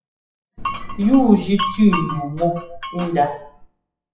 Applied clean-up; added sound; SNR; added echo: classical method WPE with log-MMSE.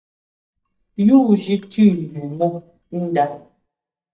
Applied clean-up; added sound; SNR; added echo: neural mask model DeepFilterNet 3.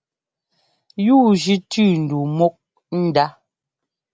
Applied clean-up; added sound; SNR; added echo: none; none; none; none.